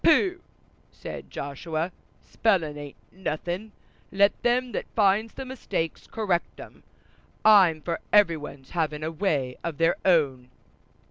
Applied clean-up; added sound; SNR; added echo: none; none; none; none.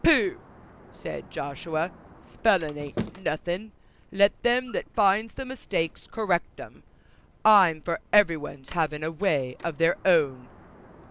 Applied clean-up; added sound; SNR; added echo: none; Sliding door; 19 dB; none.